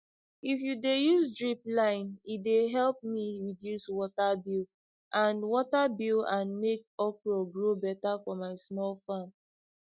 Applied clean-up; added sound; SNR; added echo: none; none; none; none.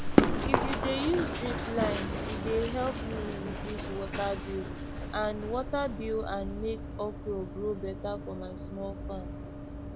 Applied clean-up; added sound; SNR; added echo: none; Run; -2 dB; none.